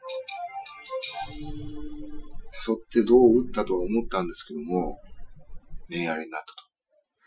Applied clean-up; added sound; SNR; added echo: classical method Wiener filter.